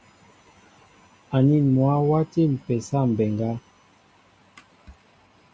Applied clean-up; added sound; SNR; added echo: none; none; none; none.